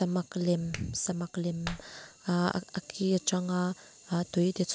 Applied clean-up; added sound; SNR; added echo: none; Clapping; 16 dB; none.